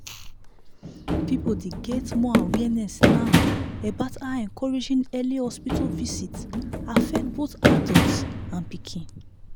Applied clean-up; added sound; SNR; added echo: none; Run; -4 dB; none.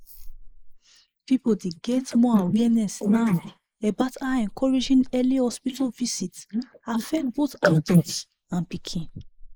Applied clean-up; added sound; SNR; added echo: neural mask model Resemble Enhance denoiser.